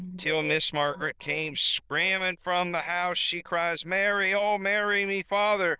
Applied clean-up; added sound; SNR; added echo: neural diffusion model UNIVERSE++.